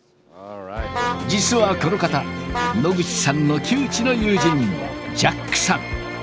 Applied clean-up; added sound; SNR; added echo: none; Vehicle horn, car horn, honking; 10 dB; none.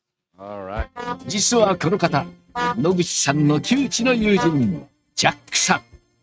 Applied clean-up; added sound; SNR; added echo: neural mask model RNNoise.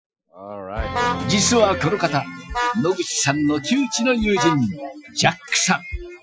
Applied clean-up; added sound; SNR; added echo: classical method Wiener filter.